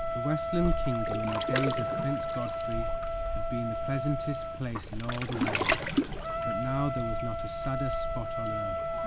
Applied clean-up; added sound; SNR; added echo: none; Waves, surf + Trumpet; -4 dB; none.